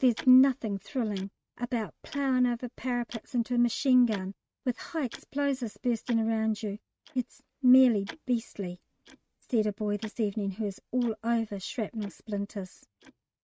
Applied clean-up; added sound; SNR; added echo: neural mask model RNNoise.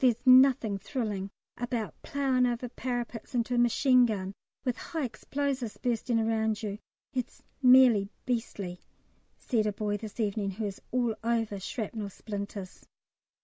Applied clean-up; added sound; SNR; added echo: none; none; none; none.